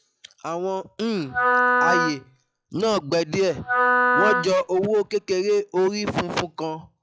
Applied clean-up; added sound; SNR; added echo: classical method log-MMSE.